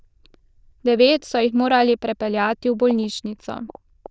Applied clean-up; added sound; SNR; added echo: neural diffusion model UNIVERSE++.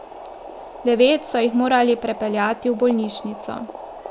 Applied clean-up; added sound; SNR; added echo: none; Boiling; 15 dB; none.